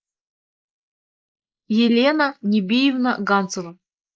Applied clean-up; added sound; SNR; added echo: neural mask model Resemble Enhance denoiser.